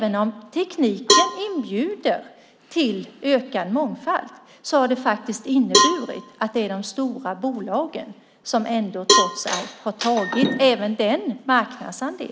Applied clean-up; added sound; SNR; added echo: none; Cowbell; 1 dB; none.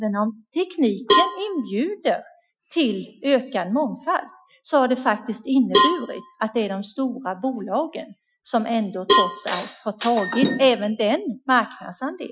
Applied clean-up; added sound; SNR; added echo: classical method Wiener filter.